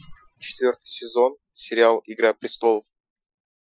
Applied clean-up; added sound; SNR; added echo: classical method Wiener filter.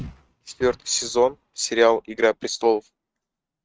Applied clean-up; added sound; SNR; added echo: neural mask model RNNoise.